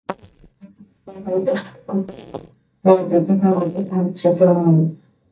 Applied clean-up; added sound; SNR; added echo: neural mask model DeepFilterNet 3.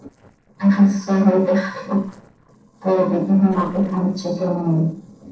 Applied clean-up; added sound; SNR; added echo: neural separator model SepFormer DNS4.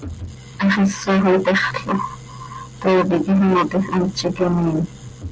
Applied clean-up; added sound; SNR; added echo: none; none; none; none.